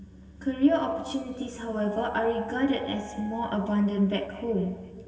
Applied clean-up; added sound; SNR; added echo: none; Wind instrument, woodwind instrument; 18 dB; reverberation time 2.2 s.